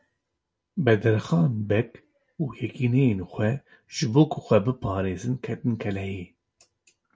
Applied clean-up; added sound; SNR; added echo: none; none; none; none.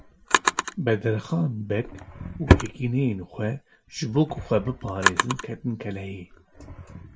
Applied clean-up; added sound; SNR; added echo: none; Drawer open or close; 0 dB; none.